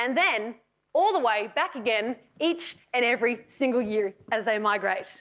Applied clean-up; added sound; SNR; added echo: none; none; none; none.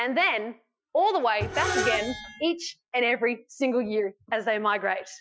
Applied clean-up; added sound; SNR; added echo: classical method Wiener filter.